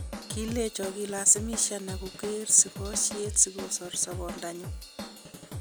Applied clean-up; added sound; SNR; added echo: none; Drum / Drum kit; 10 dB; none.